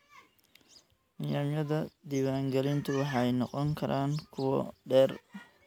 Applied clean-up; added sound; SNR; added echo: none; none; none; none.